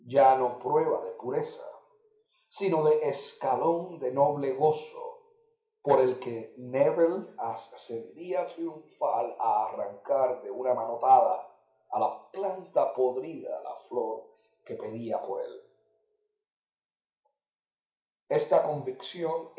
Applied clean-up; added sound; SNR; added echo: none; none; none; reverberation time 0.5 s.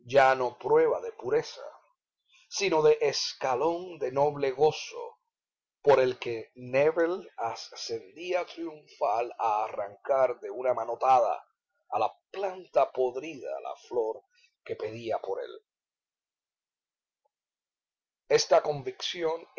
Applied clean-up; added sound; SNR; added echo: none; none; none; none.